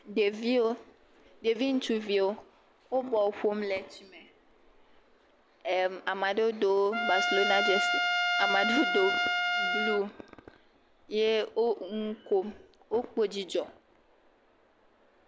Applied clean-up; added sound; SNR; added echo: none; Trumpet; -2 dB; none.